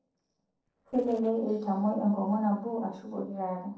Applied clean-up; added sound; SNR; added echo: neural separator model SepFormer DNS4.